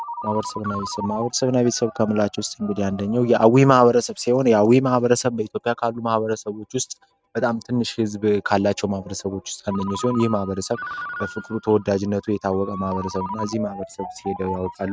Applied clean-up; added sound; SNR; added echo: neural mask model RNNoise.